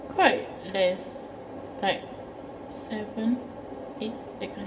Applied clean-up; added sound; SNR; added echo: none; none; none; reverberation time 2.8 s.